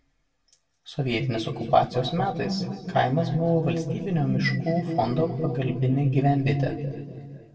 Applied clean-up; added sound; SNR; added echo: none; Ringtone; 19 dB; reverberation time 1.9 s.